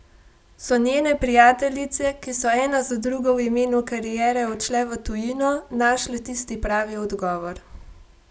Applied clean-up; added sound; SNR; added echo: none; none; none; none.